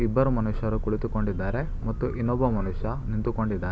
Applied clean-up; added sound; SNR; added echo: none; none; none; none.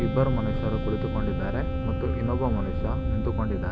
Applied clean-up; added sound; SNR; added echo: none; Aircraft + Wind instrument, woodwind instrument; 1 dB; none.